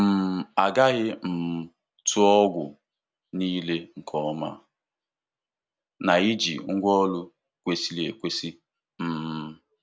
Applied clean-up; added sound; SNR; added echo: none; none; none; none.